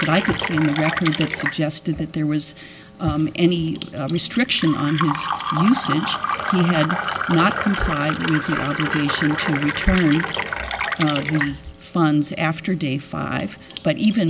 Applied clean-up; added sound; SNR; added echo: none; Fill (with liquid); 6 dB; none.